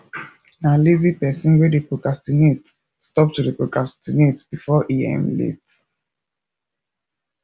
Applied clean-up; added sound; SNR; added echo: none; none; none; none.